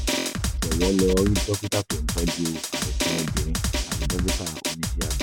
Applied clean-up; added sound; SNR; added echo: none; Drum; -2 dB; none.